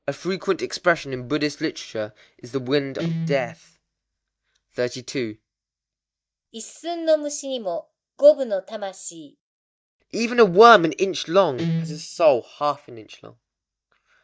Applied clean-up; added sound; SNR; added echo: neural mask model DeepFilterNet 3.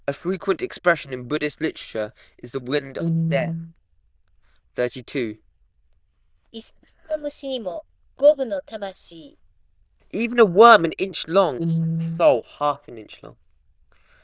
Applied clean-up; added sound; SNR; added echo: neural diffusion model UNIVERSE++.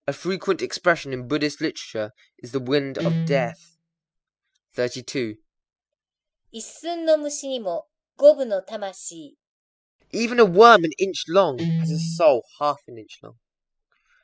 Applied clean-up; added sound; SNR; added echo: classical method spectral subtraction.